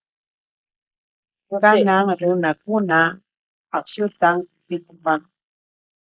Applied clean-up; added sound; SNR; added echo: neural mask model Resemble Enhance denoiser.